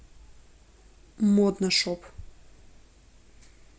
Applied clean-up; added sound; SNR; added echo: none; none; none; none.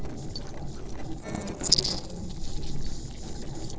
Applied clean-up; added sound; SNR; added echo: neural separator model SepFormer DNS4.